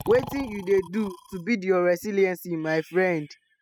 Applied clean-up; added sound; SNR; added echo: classical method spectral subtraction.